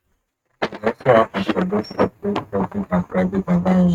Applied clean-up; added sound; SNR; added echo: neural mask model RNNoise.